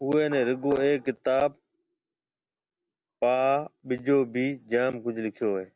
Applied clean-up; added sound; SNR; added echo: none; none; none; none.